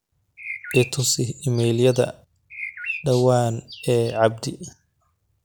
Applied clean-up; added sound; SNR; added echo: none; Bird; 12 dB; none.